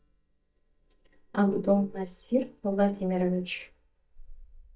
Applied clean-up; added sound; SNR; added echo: neural mask model DeepFilterNet 3.